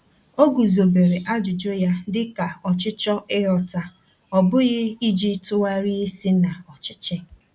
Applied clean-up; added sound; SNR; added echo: none; none; none; none.